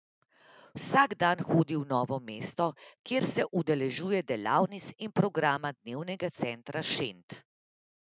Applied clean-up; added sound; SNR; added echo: none; none; none; none.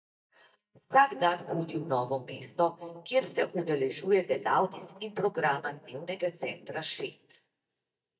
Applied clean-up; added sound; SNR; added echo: neural mask model DeepFilterNet 3.